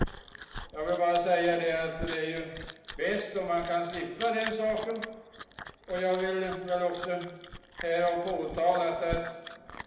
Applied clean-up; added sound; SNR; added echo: none; Chewing, mastication; 11 dB; reverberation time 0.8 s.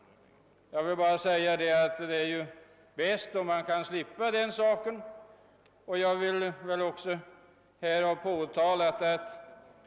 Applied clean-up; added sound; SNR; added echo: none; none; none; none.